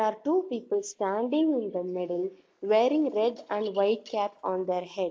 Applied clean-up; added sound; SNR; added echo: neural mask model Resemble Enhance denoiser.